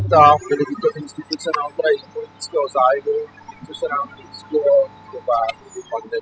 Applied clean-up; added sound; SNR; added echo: classical method spectral subtraction.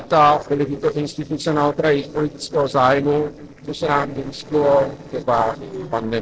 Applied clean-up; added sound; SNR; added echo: neural separator model SepFormer DNS4.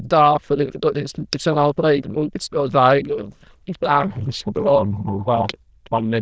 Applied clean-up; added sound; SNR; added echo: neural diffusion model UNIVERSE++.